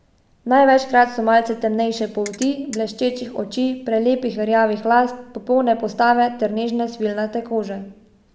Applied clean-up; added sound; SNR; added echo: none; Ratchet, pawl; 16 dB; none.